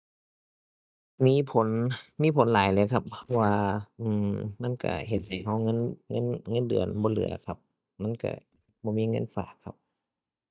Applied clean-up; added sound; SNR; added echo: neural mask model DeepFilterNet 3.